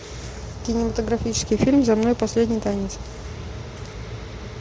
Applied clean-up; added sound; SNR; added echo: none; none; none; none.